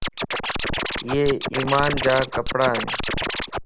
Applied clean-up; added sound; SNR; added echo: none; Scratching (performance technique); 1 dB; none.